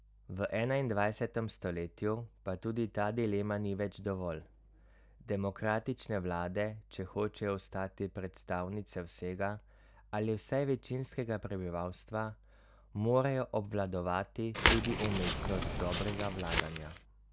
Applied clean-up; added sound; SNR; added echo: none; Crackle; -2 dB; none.